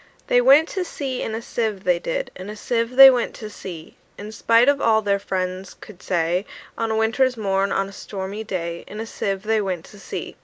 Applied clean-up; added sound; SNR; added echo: none; none; none; none.